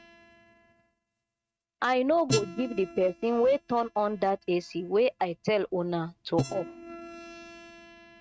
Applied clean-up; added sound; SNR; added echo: neural mask model RNNoise.